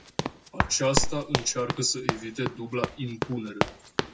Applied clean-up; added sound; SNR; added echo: none; Run; 0 dB; none.